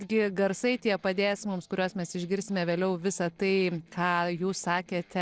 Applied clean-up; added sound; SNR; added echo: neural separator model SepFormer DNS4.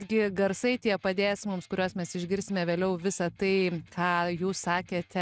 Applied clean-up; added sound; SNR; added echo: neural mask model RNNoise.